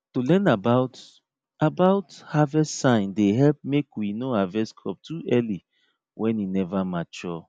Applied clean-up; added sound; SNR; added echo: none; none; none; none.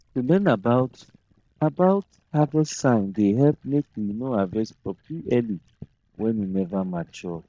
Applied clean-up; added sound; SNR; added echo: neural mask model DeepFilterNet 3.